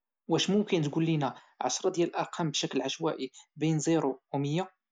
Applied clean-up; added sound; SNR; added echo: none; none; none; none.